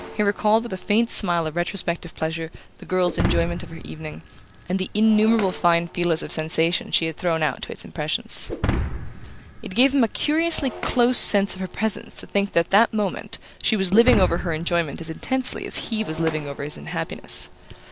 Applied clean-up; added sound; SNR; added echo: none; Shatter; 10 dB; none.